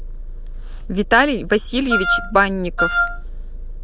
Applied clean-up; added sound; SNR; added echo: none; Wind instrument, woodwind instrument; 1 dB; none.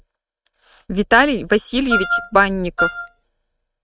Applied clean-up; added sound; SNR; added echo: neural mask model RNNoise.